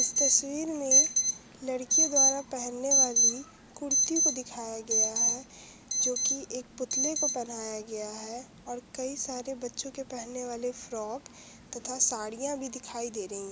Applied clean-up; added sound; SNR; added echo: none; Alarm; -4 dB; none.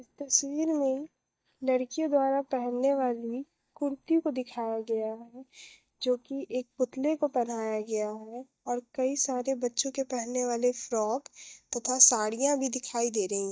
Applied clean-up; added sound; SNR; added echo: neural mask model DeepFilterNet 3.